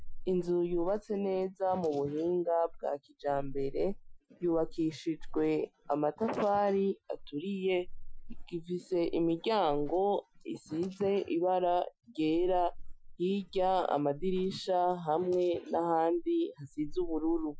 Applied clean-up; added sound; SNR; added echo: classical method Wiener filter.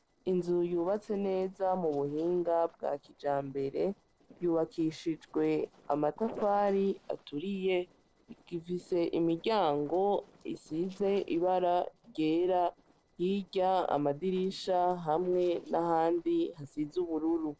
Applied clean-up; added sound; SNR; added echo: neural separator model SepFormer DNS4.